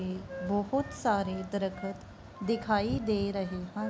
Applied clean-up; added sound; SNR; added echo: none; Wind instrument, woodwind instrument; 16 dB; none.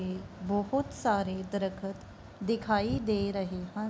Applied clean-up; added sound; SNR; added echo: none; none; none; none.